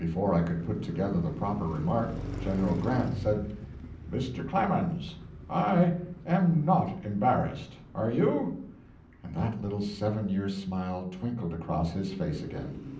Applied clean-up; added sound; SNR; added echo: none; Car passing by; 12 dB; reverberation time 0.6 s.